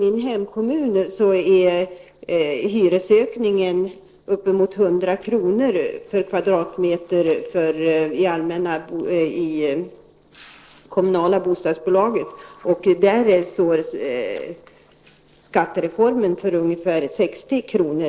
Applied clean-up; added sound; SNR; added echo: neural separator model SepFormer DNS4.